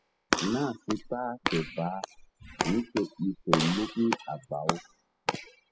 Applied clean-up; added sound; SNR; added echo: classical method spectral subtraction.